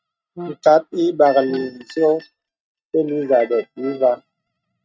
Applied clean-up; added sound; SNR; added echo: neural mask model RNNoise.